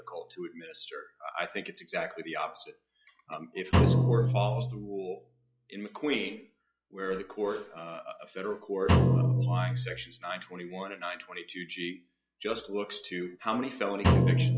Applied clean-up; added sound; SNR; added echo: classical method log-MMSE.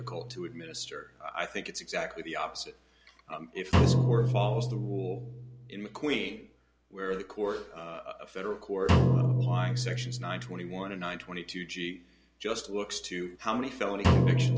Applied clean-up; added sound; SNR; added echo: none; Drum; -5 dB; none.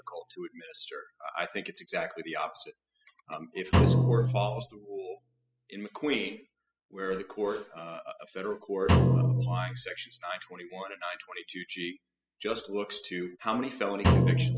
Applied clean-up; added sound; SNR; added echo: classical method spectral subtraction.